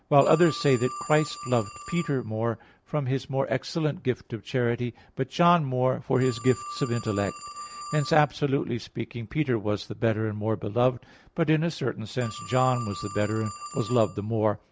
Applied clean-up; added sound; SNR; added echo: none; Telephone; 17 dB; none.